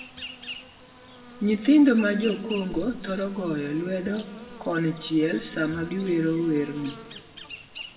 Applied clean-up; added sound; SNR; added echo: none; Insect; 16 dB; reverberation time 1.1 s.